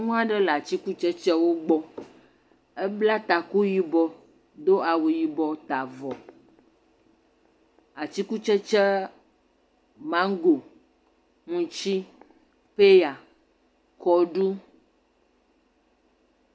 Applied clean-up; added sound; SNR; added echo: none; none; none; none.